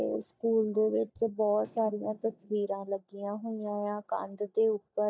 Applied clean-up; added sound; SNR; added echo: neural mask model DeepFilterNet 3.